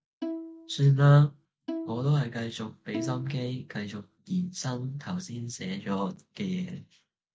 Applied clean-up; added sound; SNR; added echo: none; Bowed string instrument; 12 dB; none.